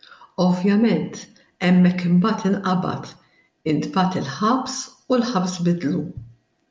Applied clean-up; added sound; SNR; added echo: none; none; none; none.